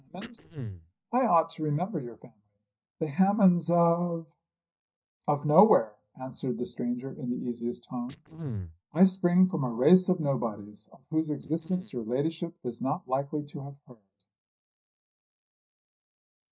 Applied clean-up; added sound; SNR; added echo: neural mask model DeepFilterNet 3.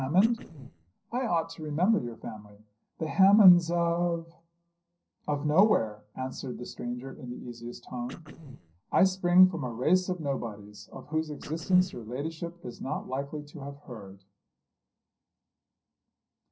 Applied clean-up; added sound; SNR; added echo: neural separator model SepFormer DNS4.